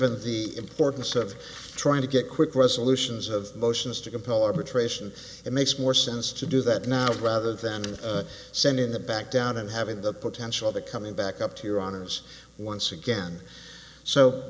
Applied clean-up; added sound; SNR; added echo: none; none; none; none.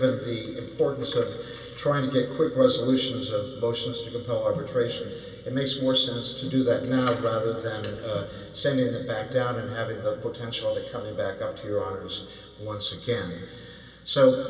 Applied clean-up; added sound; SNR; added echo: none; none; none; reverberation time 2.4 s.